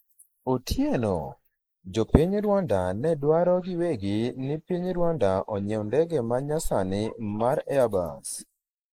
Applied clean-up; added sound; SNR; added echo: neural mask model Resemble Enhance denoiser.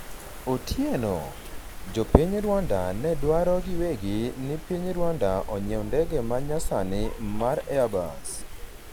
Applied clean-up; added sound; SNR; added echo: none; Wind; 5 dB; none.